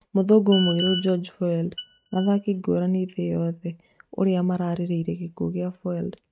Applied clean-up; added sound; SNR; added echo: neural mask model RNNoise.